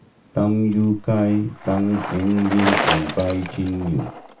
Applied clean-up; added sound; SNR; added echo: none; Bicycle; 7 dB; reverberation time 0.3 s.